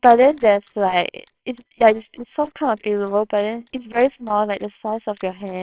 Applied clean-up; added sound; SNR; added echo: neural separator model SepFormer WHAMR!.